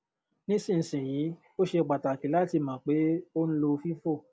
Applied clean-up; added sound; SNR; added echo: none; none; none; none.